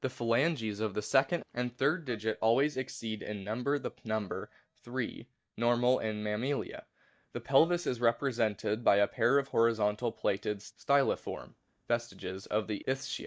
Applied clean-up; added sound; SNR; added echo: neural mask model DeepFilterNet 3.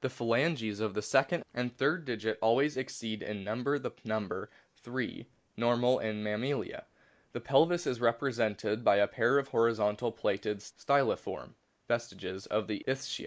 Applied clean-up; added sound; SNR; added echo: neural mask model Resemble Enhance denoiser.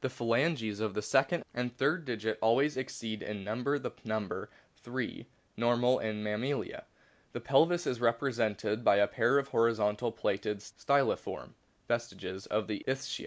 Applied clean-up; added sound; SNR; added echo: none; none; none; none.